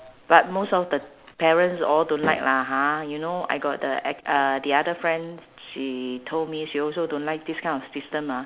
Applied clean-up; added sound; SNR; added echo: none; Slam; 14 dB; none.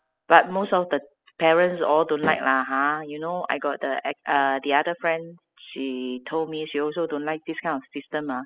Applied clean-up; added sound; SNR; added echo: classical method spectral subtraction.